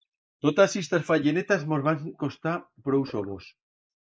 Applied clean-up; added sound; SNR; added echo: neural mask model Resemble Enhance denoiser.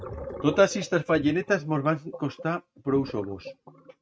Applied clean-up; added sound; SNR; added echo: neural mask model RNNoise.